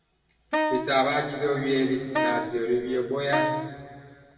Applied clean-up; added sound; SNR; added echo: none; Wind instrument, woodwind instrument; 2 dB; reverberation time 2.1 s.